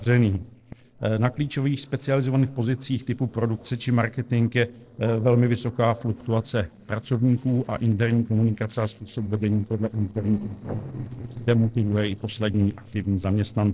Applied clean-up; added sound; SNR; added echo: neural separator model SepFormer DNS4.